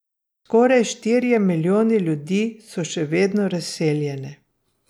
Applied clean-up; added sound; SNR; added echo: none; none; none; none.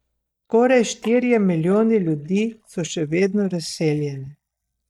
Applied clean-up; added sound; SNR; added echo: neural mask model DeepFilterNet 3.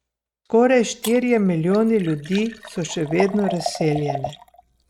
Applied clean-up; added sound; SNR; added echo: neural mask model RNNoise.